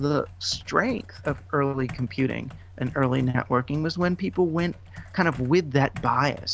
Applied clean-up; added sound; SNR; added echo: none; Computer keyboard; 17 dB; none.